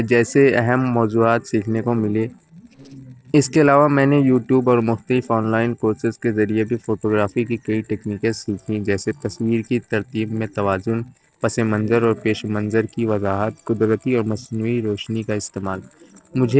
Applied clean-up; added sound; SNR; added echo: neural separator model SepFormer DNS4.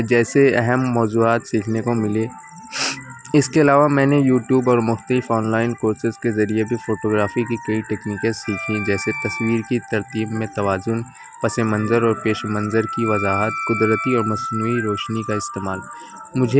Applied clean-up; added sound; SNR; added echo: none; Wind instrument, woodwind instrument; 11 dB; none.